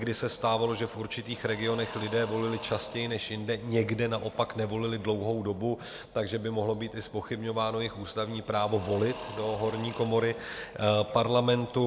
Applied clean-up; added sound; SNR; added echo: none; Engine / Drill / Mechanisms; 17 dB; none.